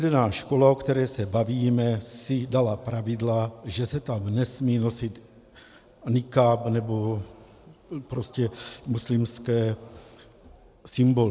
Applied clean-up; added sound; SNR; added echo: none; none; none; none.